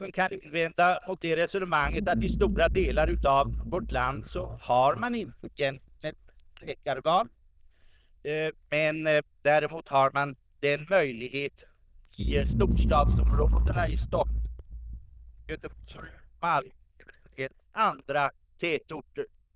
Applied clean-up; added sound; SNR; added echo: neural diffusion model UNIVERSE++.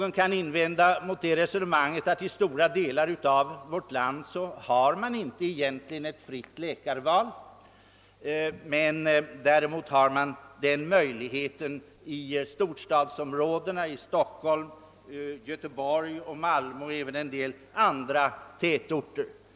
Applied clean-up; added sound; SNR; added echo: none; none; none; none.